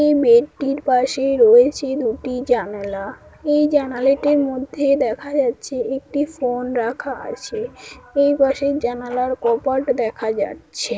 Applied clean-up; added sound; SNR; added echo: none; none; none; none.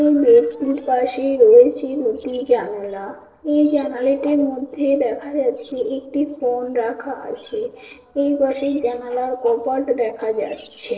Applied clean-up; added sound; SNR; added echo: neural separator model SepFormer DNS4.